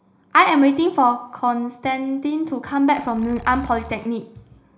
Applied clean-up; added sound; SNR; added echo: none; Zipper (clothing); 17 dB; reverberation time 0.4 s.